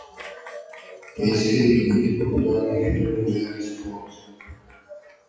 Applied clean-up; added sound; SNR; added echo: classical method WPE with log-MMSE.